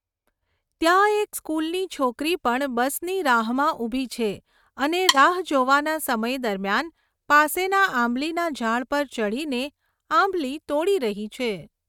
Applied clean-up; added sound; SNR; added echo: neural mask model RNNoise.